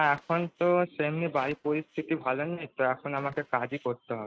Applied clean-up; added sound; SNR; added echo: neural mask model RNNoise.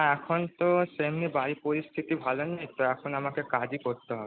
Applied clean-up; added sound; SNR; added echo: none; none; none; none.